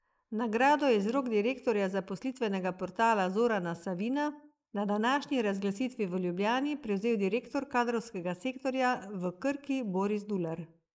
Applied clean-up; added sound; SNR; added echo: neural mask model Resemble Enhance denoiser.